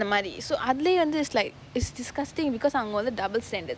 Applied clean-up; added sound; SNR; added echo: none; none; none; none.